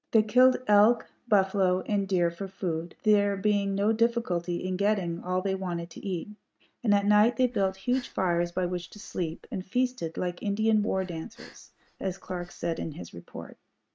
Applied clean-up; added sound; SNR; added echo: neural mask model RNNoise.